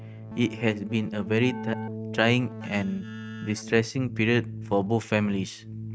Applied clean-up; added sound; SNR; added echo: neural mask model RNNoise.